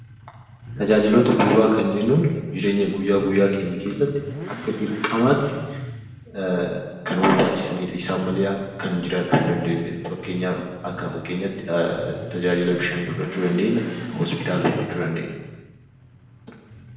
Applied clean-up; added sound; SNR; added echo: none; Motorcycle / Accelerating, revving, vroom; 15 dB; reverberation time 1.2 s.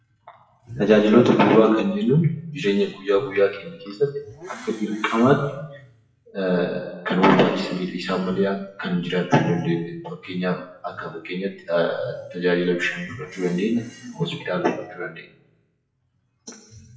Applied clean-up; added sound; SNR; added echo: classical method WPE with log-MMSE.